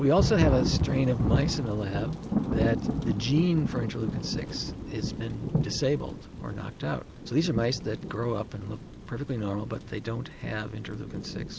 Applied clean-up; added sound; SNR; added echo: none; Thunder / Rain; 2 dB; none.